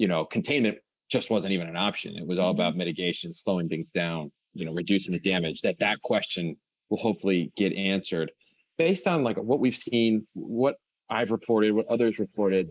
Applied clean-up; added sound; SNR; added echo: neural mask model Resemble Enhance denoiser.